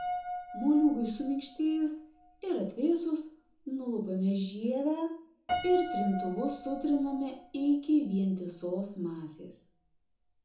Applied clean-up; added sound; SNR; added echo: none; Piano; 11 dB; reverberation time 1.0 s.